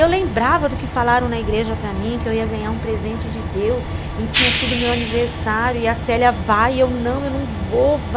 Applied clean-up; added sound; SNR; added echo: none; Train; 4 dB; none.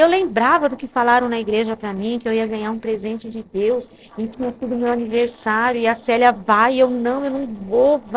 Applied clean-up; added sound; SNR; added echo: neural separator model SepFormer DNS4.